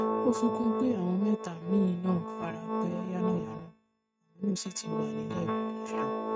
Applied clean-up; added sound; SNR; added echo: neural mask model RNNoise.